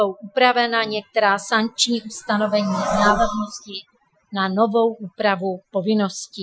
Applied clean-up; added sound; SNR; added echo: classical method Wiener filter.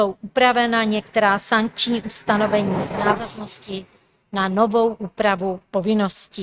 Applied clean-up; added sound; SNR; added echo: neural mask model RNNoise.